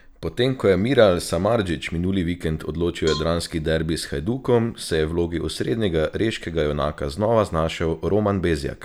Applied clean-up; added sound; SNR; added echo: none; Cowbell; 17 dB; none.